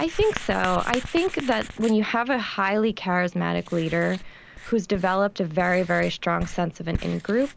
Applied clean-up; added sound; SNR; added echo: none; Writing; 12 dB; none.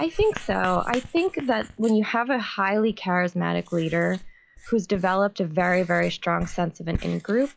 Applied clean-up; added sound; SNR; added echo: classical method log-MMSE.